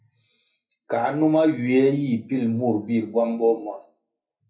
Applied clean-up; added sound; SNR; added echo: none; none; none; reverberation time 0.3 s.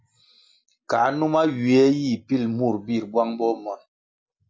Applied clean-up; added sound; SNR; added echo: none; none; none; none.